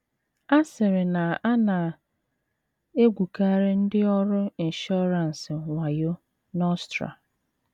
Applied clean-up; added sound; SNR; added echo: none; none; none; none.